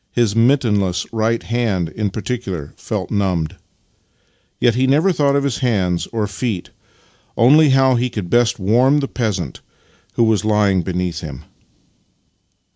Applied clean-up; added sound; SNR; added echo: none; none; none; none.